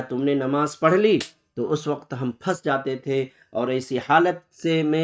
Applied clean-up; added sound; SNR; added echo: neural mask model RNNoise.